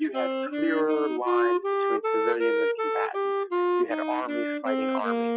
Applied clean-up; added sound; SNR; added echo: classical method Wiener filter.